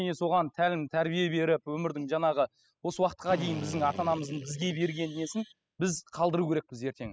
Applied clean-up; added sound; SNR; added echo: classical method spectral subtraction.